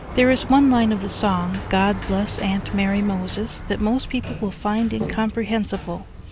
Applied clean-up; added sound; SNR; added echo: none; Sliding door; 11 dB; none.